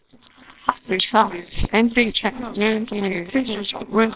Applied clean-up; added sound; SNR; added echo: neural separator model SepFormer WHAMR!.